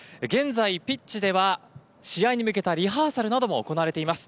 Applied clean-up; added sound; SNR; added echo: none; none; none; none.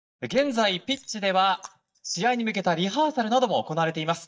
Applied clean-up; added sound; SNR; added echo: neural mask model DeepFilterNet 3.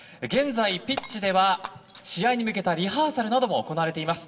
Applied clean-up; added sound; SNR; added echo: none; Shatter; 16 dB; reverberation time 1.5 s.